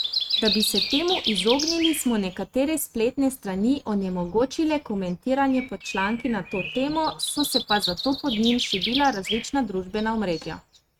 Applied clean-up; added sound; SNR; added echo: neural mask model RNNoise.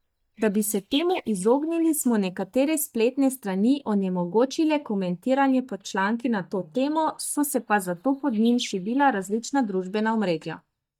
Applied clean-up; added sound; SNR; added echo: neural mask model DeepFilterNet 3.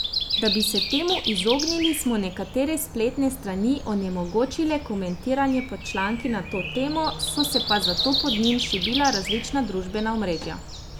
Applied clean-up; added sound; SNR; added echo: none; Breathing; 4 dB; none.